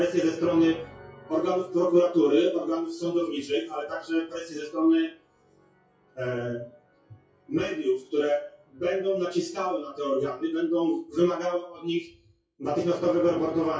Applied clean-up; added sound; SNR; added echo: classical method WPE with log-MMSE.